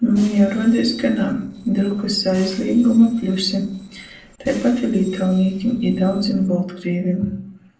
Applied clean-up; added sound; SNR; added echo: neural separator model SepFormer DNS4.